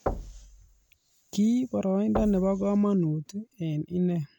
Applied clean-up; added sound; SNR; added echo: none; Knock / Wood / Percussion; 11 dB; none.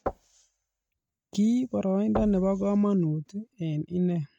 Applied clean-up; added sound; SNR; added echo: neural mask model RNNoise.